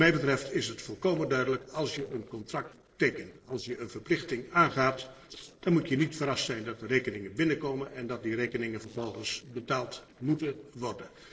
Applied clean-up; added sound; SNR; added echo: neural separator model SepFormer DNS4.